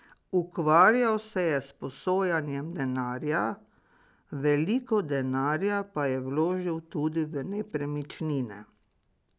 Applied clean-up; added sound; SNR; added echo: none; none; none; none.